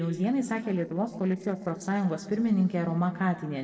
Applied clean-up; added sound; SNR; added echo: neural separator model SepFormer DNS4.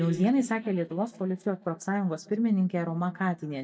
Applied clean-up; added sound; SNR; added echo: neural mask model DeepFilterNet 3.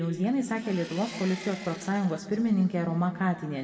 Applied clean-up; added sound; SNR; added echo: none; Engine; 17 dB; reverberation time 1.8 s.